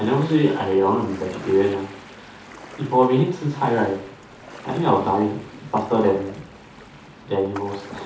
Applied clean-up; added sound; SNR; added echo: none; Ocean; 19 dB; reverberation time 0.5 s.